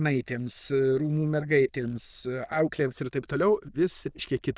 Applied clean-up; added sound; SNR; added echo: neural diffusion model UNIVERSE++.